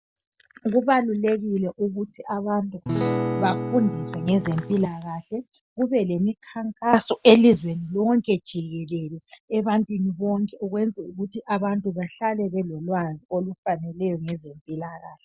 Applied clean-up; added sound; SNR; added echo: none; Acoustic guitar / Strum; 4 dB; none.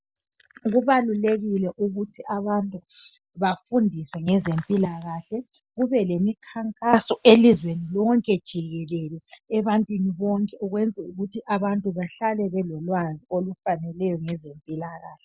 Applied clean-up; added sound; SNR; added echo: none; none; none; none.